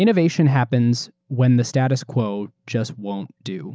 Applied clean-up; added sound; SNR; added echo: none; none; none; none.